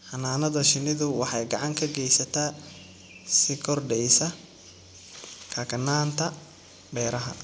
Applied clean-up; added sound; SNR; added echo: none; none; none; none.